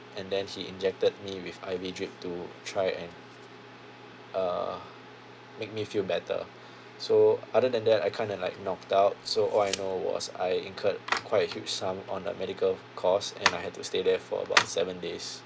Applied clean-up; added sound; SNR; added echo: none; Tick; 16 dB; none.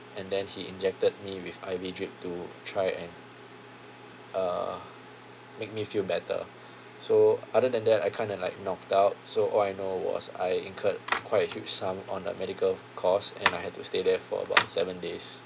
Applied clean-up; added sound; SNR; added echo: none; none; none; none.